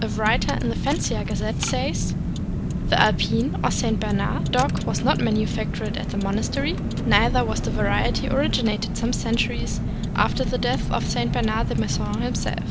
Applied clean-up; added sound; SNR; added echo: none; Car; -1 dB; none.